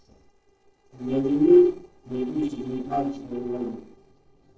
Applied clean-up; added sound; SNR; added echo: neural separator model SepFormer DNS4.